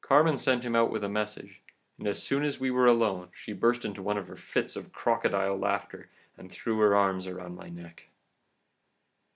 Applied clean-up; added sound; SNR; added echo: none; none; none; none.